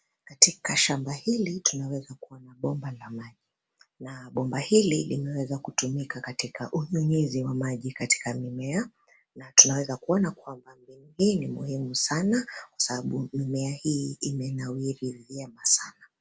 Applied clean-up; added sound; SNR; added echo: none; none; none; none.